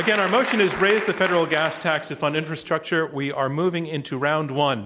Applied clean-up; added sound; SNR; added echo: none; none; none; none.